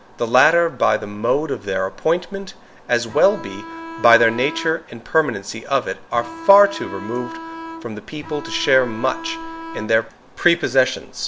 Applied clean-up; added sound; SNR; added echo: none; Bowed string instrument; 13 dB; none.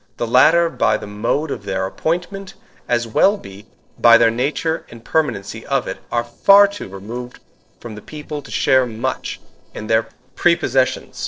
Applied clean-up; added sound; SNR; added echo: neural separator model SepFormer DNS4.